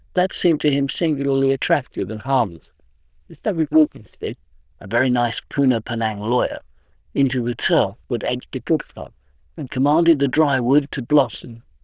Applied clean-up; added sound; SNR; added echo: neural diffusion model UNIVERSE++.